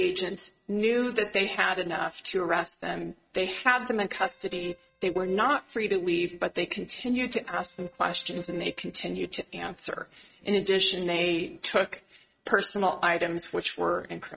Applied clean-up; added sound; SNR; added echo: neural mask model RNNoise.